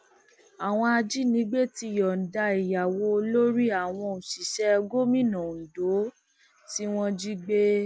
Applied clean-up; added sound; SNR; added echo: none; none; none; none.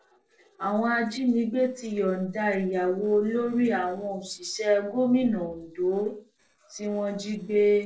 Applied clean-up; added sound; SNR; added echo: neural separator model SepFormer DNS4.